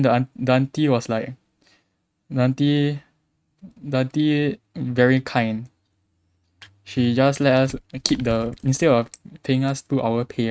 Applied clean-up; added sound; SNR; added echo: neural mask model RNNoise.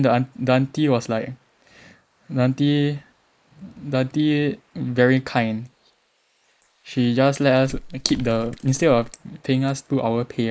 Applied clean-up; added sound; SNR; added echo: neural mask model Resemble Enhance denoiser.